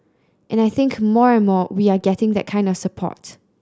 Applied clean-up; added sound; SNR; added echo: none; none; none; none.